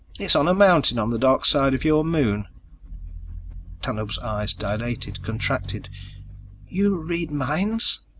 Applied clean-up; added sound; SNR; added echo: none; none; none; none.